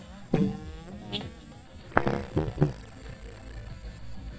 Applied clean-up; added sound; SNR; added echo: neural mask model DeepFilterNet 3.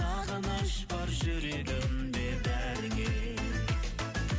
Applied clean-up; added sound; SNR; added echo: none; none; none; none.